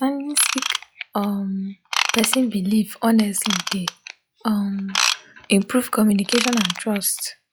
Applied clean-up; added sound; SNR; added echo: classical method log-MMSE.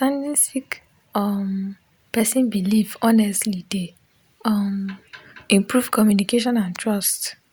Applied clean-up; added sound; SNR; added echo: none; none; none; none.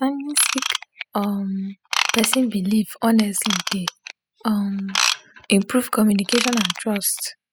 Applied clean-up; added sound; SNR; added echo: classical method spectral subtraction.